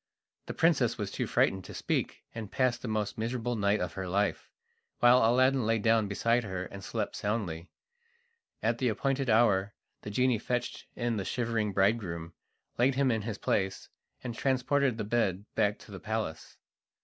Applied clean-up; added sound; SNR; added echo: none; none; none; none.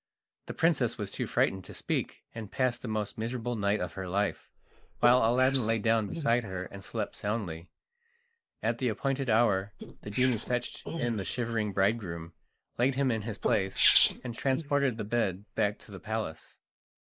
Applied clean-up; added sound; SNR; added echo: neural mask model Resemble Enhance denoiser.